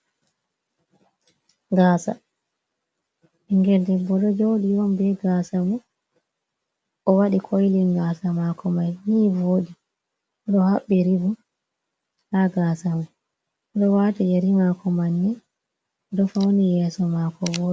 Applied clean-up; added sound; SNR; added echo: none; none; none; none.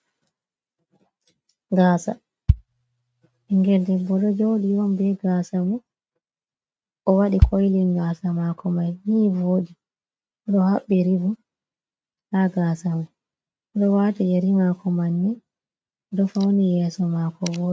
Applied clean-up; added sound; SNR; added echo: neural mask model RNNoise.